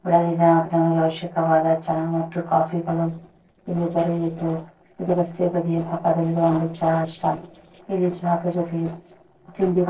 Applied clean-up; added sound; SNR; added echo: neural separator model SepFormer DNS4.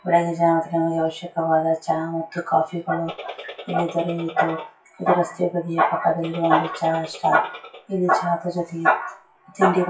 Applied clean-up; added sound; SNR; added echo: classical method WPE with log-MMSE.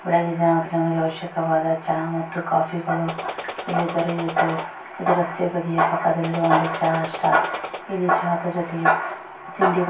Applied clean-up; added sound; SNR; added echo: none; Gunshot, gunfire; 10 dB; reverberation time 0.2 s.